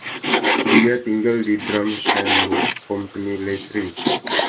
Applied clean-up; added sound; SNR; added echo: neural mask model Resemble Enhance denoiser.